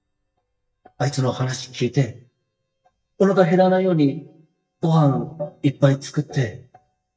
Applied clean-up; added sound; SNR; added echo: neural mask model DeepFilterNet 3.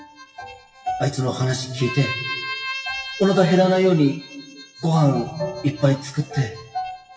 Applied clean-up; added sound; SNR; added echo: classical method WPE with log-MMSE.